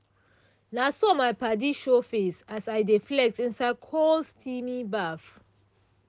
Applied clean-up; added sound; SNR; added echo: none; none; none; none.